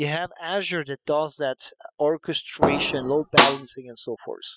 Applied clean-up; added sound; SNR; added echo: classical method spectral subtraction.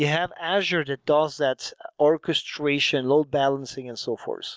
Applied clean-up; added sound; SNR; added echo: none; none; none; none.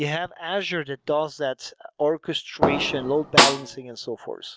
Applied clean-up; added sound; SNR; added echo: none; Fireworks + Snare drum; -4 dB; none.